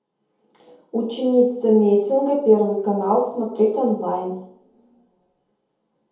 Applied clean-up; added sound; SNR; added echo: none; none; none; reverberation time 0.7 s.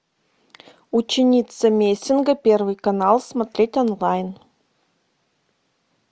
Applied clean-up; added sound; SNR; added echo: none; none; none; none.